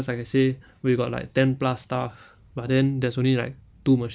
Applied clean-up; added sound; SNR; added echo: none; none; none; none.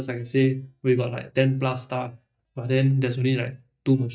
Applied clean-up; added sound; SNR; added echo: neural mask model DeepFilterNet 3.